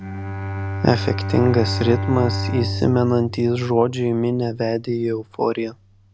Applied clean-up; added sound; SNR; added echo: none; Bowed string instrument; 6 dB; none.